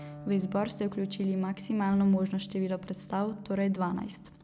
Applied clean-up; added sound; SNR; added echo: none; Electric guitar; 19 dB; none.